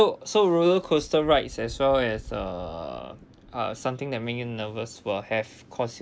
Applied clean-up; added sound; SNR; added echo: none; none; none; none.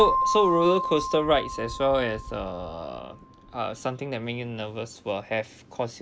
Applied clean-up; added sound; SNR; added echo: none; Keyboard (musical); 5 dB; none.